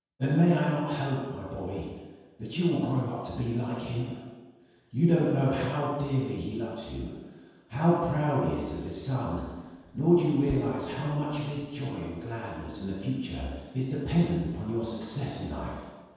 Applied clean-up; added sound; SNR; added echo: none; Tap; 17 dB; reverberation time 1.2 s.